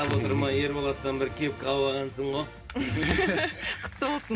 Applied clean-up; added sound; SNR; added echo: none; Applause; 17 dB; reverberation time 0.3 s.